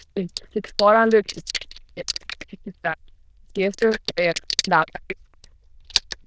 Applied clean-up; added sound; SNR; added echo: neural diffusion model UNIVERSE++.